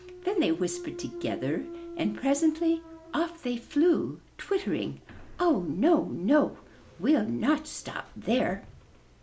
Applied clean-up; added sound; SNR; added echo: none; Thump, thud; 17 dB; none.